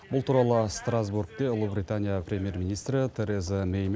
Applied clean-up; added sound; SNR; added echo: none; none; none; none.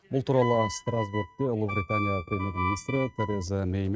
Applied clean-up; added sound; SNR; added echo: neural mask model RNNoise.